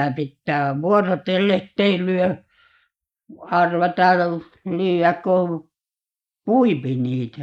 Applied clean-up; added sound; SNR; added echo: neural mask model Resemble Enhance denoiser.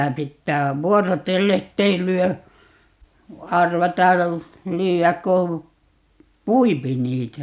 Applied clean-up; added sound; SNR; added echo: none; none; none; none.